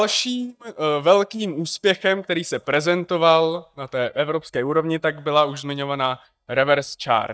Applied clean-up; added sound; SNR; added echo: neural mask model DeepFilterNet 3.